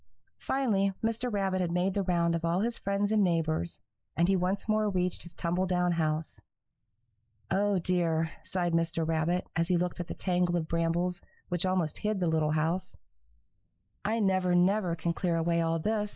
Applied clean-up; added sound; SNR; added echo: neural mask model Resemble Enhance denoiser.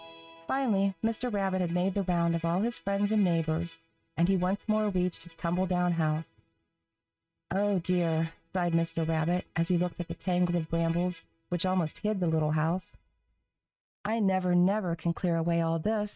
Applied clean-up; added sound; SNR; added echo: neural mask model RNNoise.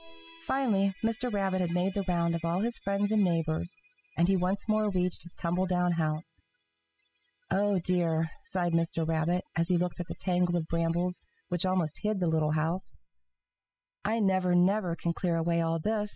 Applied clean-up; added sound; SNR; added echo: classical method spectral subtraction.